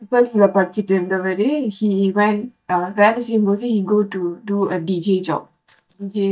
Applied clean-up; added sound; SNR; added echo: neural mask model DeepFilterNet 3.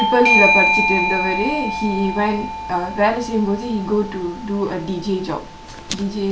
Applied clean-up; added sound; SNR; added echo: none; Bell / Doorbell; 1 dB; none.